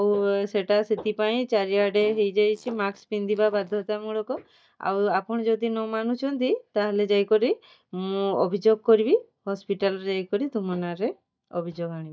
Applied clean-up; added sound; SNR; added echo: neural mask model DeepFilterNet 3.